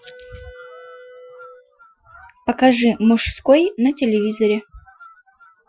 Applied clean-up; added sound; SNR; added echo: classical method Wiener filter.